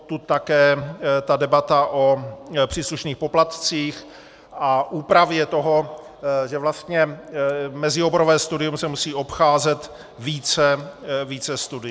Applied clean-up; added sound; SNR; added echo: none; none; none; none.